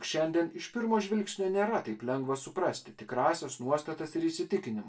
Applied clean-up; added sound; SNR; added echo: none; none; none; reverberation time 0.2 s.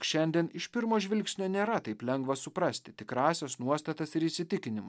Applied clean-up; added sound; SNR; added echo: none; none; none; none.